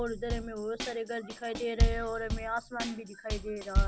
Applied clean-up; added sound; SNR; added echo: none; Drum kit; -3 dB; none.